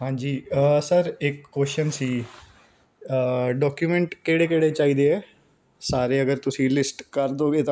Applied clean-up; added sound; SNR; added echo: none; none; none; none.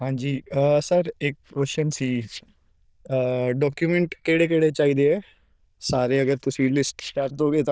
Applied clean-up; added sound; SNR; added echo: neural diffusion model UNIVERSE++.